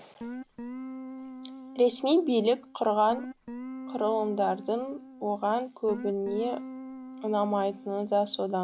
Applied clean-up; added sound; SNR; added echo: none; Guitar; 13 dB; none.